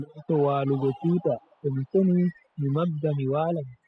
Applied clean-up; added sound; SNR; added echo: classical method spectral subtraction.